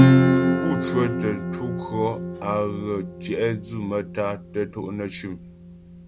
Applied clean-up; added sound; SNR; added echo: none; Acoustic guitar / Strum; -4 dB; none.